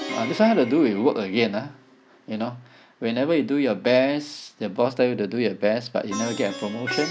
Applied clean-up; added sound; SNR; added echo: none; Plucked string instrument; 15 dB; none.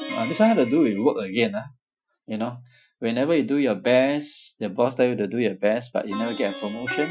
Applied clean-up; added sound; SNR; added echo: classical method Wiener filter.